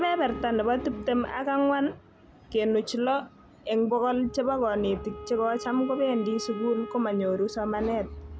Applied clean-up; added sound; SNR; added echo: none; Wind instrument, woodwind instrument; 16 dB; none.